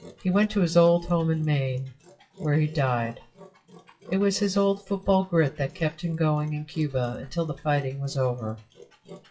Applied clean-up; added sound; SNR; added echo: classical method WPE with log-MMSE.